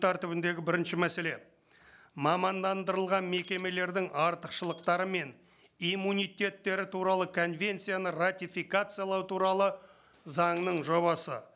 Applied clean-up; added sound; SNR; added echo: none; Shatter; 12 dB; none.